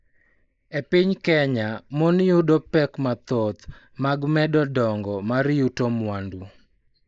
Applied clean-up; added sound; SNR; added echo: neural mask model Resemble Enhance denoiser.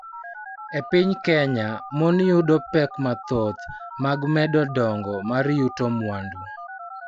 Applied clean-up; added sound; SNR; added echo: classical method Wiener filter.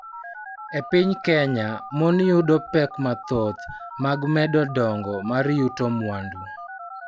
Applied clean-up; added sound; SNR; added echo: classical method log-MMSE.